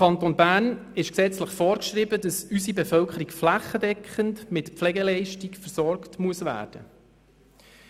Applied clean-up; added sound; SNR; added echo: none; none; none; none.